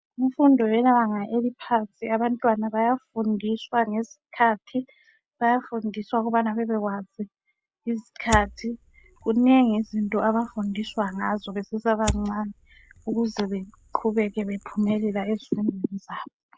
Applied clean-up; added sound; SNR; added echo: none; Fire; 14 dB; none.